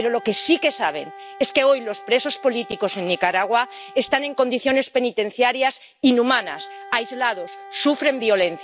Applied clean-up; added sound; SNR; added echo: none; Wind instrument, woodwind instrument; 19 dB; none.